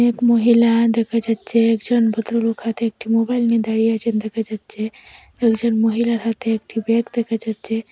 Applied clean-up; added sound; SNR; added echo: none; none; none; none.